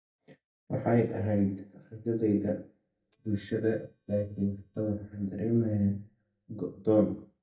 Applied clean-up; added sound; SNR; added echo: neural mask model DeepFilterNet 3.